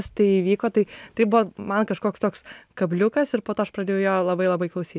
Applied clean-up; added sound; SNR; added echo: none; none; none; none.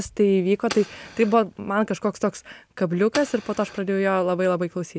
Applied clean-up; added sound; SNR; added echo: none; Fire; 18 dB; none.